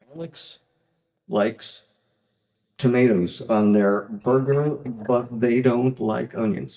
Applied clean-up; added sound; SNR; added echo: neural mask model DeepFilterNet 3.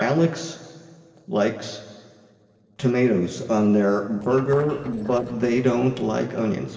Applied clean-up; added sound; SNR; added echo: neural separator model SepFormer DNS4.